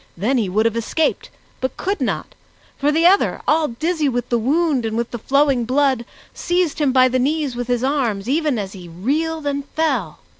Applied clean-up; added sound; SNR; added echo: none; none; none; none.